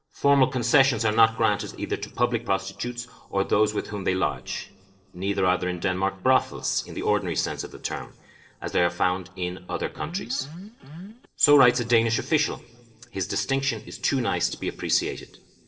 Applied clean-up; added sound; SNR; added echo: neural separator model SepFormer DNS4.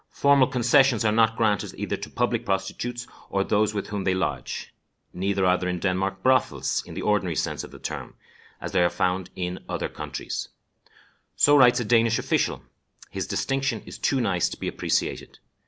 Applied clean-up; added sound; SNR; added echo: none; none; none; none.